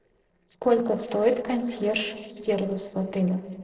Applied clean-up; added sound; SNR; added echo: neural separator model SepFormer DNS4.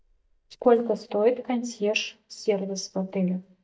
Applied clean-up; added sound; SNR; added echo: neural mask model DeepFilterNet 3.